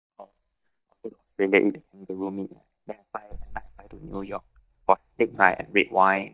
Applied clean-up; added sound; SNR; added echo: neural mask model DeepFilterNet 3.